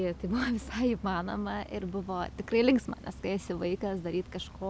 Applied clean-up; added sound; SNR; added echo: none; none; none; none.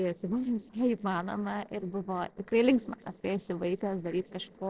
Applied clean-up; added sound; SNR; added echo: neural separator model SepFormer DNS4.